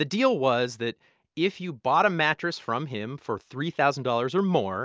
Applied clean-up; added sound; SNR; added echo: none; none; none; none.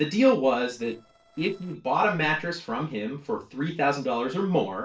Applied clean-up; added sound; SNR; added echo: neural separator model SepFormer DNS4.